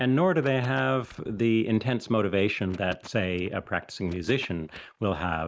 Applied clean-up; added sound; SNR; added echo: neural mask model Resemble Enhance denoiser.